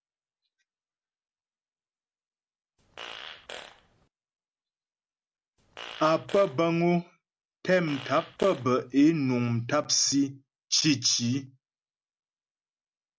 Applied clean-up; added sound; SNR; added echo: none; Fart; 15 dB; none.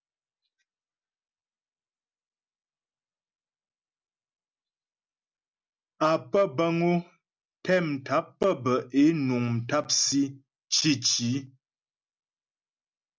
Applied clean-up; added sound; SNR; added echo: none; none; none; none.